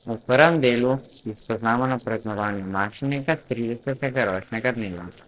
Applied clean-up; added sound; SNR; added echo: neural separator model SepFormer DNS4.